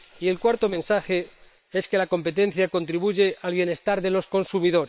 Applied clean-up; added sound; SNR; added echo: neural separator model SepFormer WHAM!.